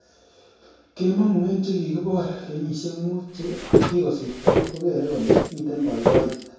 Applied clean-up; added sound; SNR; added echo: none; Walk, footsteps; -2 dB; reverberation time 0.7 s.